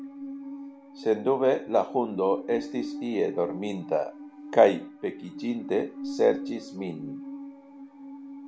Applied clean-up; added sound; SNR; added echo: none; Musical instrument; 11 dB; none.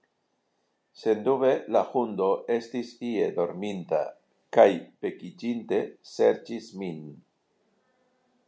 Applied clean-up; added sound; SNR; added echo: none; none; none; none.